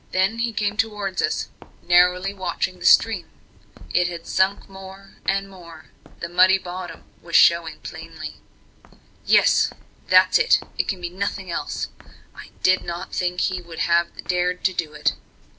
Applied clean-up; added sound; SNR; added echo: none; Walk, footsteps; 19 dB; none.